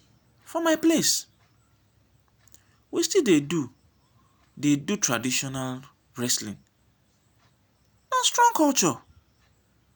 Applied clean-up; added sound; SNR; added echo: none; none; none; none.